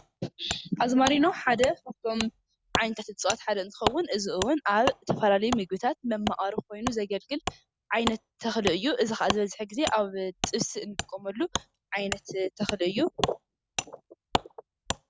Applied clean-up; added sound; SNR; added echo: none; Wood; 8 dB; none.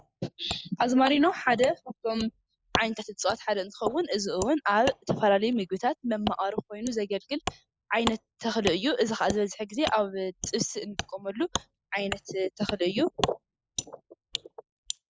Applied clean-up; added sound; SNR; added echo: neural mask model Resemble Enhance denoiser.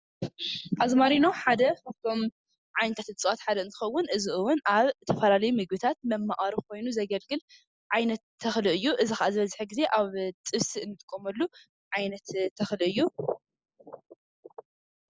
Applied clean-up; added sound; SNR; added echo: none; none; none; none.